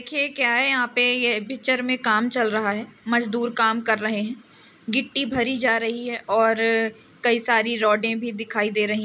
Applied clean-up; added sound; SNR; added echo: none; none; none; none.